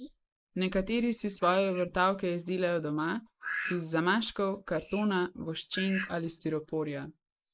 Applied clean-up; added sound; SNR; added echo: neural mask model Resemble Enhance denoiser.